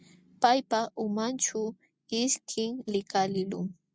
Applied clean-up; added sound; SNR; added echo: none; none; none; none.